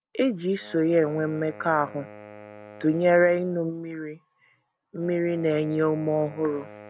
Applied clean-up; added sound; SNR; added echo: none; Wind instrument, woodwind instrument; 20 dB; none.